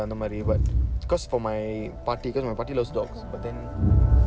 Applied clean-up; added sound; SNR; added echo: none; Crowd; -4 dB; none.